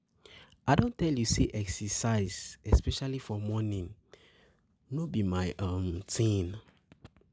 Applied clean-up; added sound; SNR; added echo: none; none; none; none.